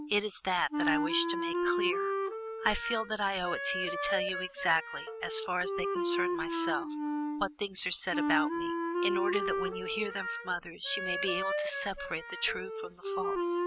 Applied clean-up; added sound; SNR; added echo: none; Wind instrument, woodwind instrument; 0 dB; none.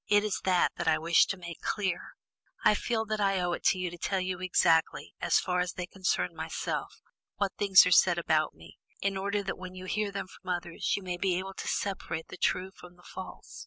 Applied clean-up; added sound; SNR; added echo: none; none; none; none.